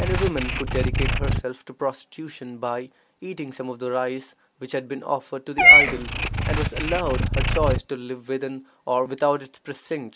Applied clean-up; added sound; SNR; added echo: none; Meow / Purr; -4 dB; none.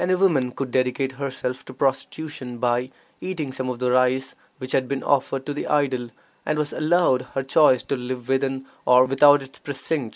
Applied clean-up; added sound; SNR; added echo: none; none; none; none.